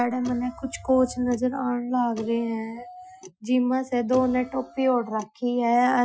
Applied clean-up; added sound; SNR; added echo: classical method Wiener filter.